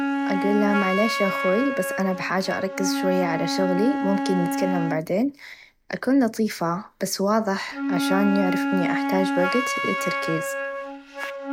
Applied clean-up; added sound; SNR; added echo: none; Wind instrument, woodwind instrument; 2 dB; none.